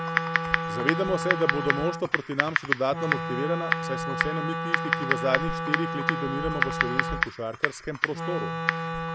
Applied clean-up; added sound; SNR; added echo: none; Wind instrument, woodwind instrument + Typing; -3 dB; none.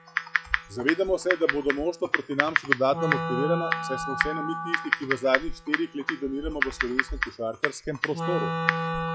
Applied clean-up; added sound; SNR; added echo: classical method log-MMSE.